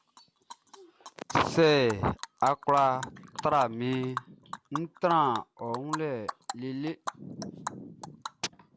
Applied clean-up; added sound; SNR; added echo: none; Animal; 12 dB; none.